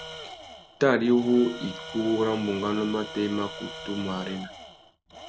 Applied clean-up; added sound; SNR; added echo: none; Tools; 13 dB; none.